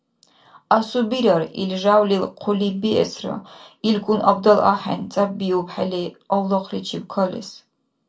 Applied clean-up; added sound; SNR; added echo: none; none; none; reverberation time 0.2 s.